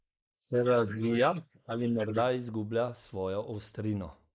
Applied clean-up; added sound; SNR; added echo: neural mask model Resemble Enhance denoiser.